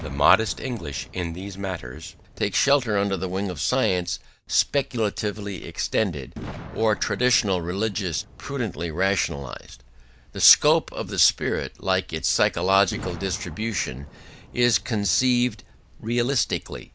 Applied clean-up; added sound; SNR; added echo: none; Boom; 19 dB; none.